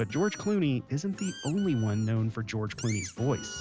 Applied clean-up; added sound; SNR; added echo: none; Squeak; 16 dB; none.